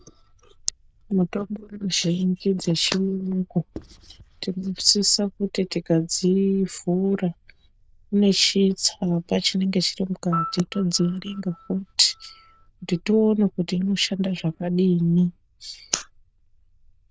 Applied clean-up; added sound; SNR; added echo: neural diffusion model UNIVERSE++.